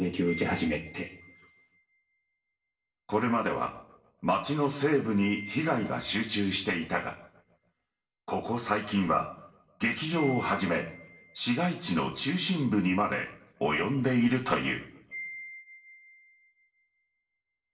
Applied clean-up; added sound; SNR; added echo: none; Wind chime; 19 dB; reverberation time 0.8 s.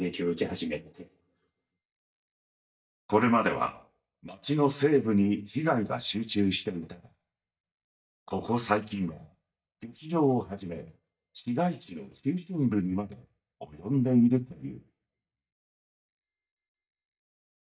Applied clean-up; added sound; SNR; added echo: neural mask model DeepFilterNet 3.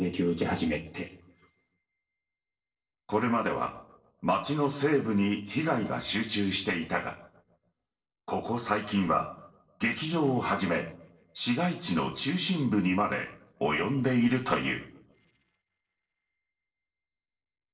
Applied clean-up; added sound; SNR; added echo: neural separator model SepFormer DNS4.